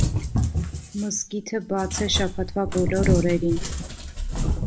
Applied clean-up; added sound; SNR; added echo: none; Cat; -1 dB; none.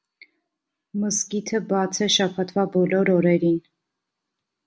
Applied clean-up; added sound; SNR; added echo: none; none; none; none.